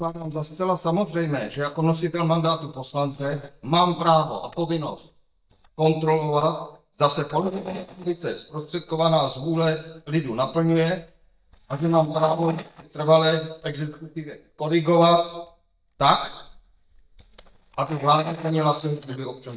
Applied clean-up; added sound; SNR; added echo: neural mask model DeepFilterNet 3.